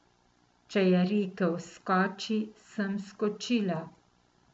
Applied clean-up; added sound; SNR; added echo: none; none; none; none.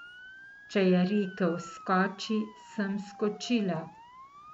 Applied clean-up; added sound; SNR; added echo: none; Motor vehicle (road) / Siren; 19 dB; none.